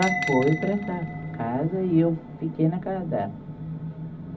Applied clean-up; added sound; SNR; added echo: none; Bell; 11 dB; reverberation time 0.4 s.